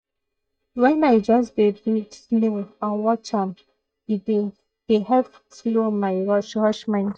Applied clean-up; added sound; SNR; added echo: neural mask model DeepFilterNet 3.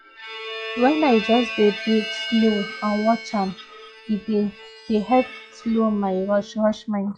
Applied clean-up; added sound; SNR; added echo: classical method log-MMSE.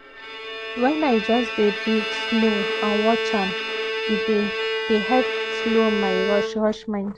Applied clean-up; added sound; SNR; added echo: none; Bowed string instrument; 3 dB; none.